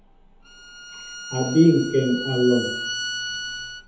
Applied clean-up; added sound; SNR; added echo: none; Bowed string instrument; 9 dB; reverberation time 0.7 s.